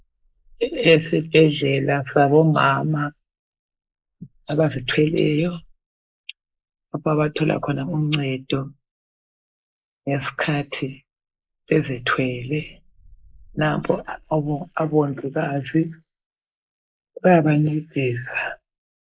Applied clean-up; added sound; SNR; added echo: neural mask model Resemble Enhance denoiser.